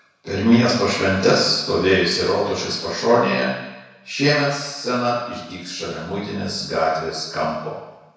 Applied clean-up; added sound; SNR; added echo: none; none; none; reverberation time 1.0 s.